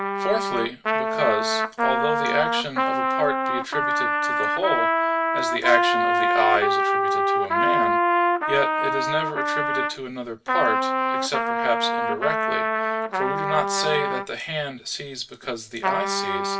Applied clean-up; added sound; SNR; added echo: none; Trumpet; -4 dB; reverberation time 0.1 s.